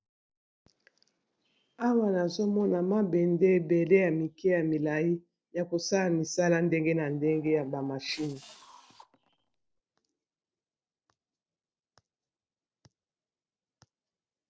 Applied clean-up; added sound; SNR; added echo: neural separator model SepFormer DNS4.